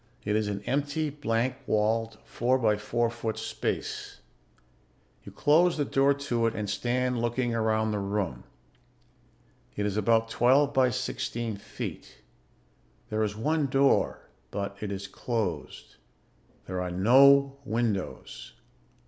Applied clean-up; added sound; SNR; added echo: none; none; none; none.